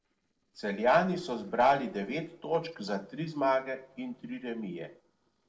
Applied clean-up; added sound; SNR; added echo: neural separator model SepFormer DNS4.